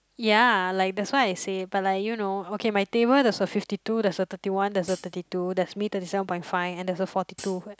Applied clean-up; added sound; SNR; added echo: none; Hi-hat; 18 dB; none.